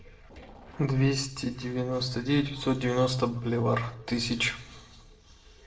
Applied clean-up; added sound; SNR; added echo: neural separator model SepFormer DNS4.